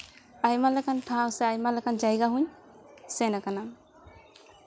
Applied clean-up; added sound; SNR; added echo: none; none; none; none.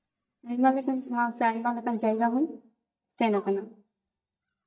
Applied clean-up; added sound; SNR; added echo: neural mask model DeepFilterNet 3.